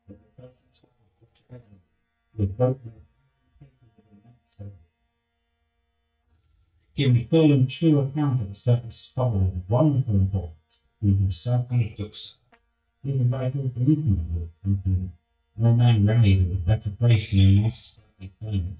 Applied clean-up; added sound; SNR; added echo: neural mask model DeepFilterNet 3.